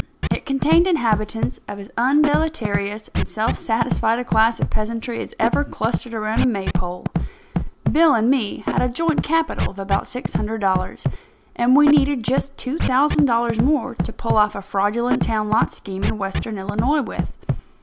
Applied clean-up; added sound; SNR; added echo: none; Scratching (performance technique); 4 dB; none.